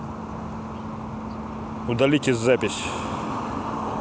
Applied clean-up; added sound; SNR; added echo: none; none; none; none.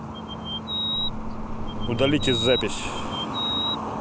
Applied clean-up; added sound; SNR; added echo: none; Buzz + Bird vocalization, bird call, bird song; 1 dB; none.